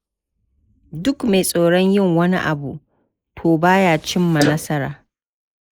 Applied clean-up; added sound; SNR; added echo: neural mask model Resemble Enhance denoiser.